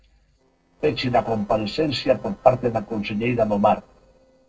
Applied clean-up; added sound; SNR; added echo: neural separator model SepFormer DNS4.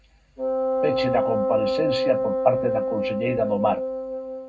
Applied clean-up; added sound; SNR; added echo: none; Wind instrument, woodwind instrument; -2 dB; reverberation time 0.3 s.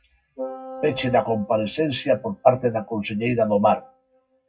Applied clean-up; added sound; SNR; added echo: classical method WPE with log-MMSE.